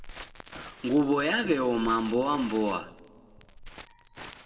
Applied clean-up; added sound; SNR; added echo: none; Crackle; 16 dB; reverberation time 1.2 s.